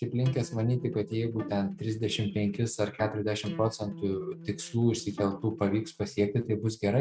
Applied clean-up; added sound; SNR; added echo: neural mask model RNNoise.